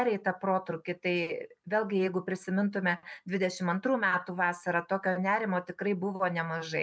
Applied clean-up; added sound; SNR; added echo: none; none; none; none.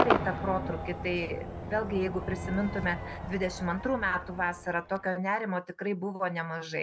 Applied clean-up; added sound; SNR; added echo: none; Crowd / Cheering / Fireworks; 4 dB; none.